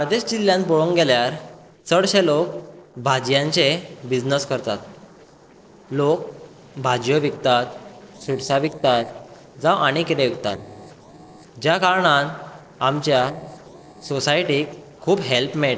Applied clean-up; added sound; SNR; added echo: neural separator model SepFormer DNS4.